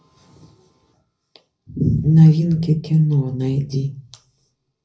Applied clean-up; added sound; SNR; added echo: none; none; none; reverberation time 0.4 s.